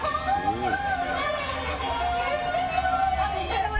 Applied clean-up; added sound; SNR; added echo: none; Bird; 10 dB; reverberation time 1.9 s.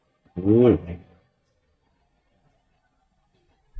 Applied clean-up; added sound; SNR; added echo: neural mask model DeepFilterNet 3.